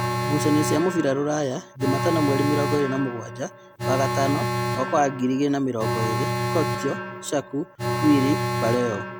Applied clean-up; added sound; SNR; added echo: none; Alarm; 2 dB; none.